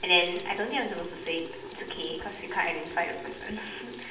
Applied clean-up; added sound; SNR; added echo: none; Sink (filling or washing) / Water tap, faucet; 13 dB; reverberation time 0.8 s.